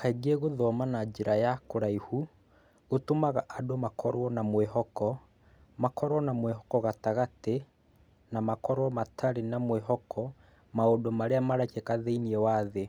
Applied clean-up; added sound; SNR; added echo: none; none; none; none.